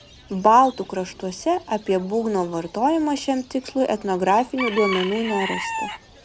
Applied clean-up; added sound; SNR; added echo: none; Bird / Chicken, rooster; 12 dB; none.